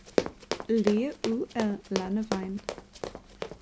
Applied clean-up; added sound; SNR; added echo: none; Run; 4 dB; none.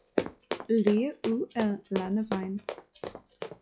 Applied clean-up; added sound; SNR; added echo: classical method log-MMSE.